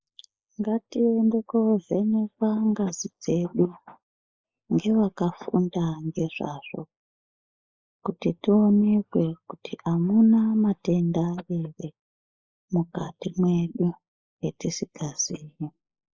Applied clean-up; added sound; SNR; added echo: neural mask model Resemble Enhance denoiser.